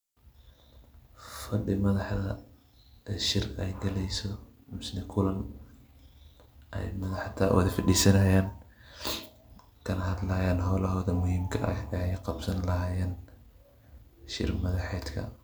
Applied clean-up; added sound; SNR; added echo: none; none; none; none.